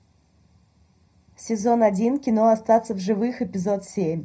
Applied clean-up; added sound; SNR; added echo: none; none; none; reverberation time 0.3 s.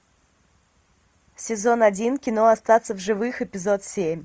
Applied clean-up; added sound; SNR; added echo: none; none; none; none.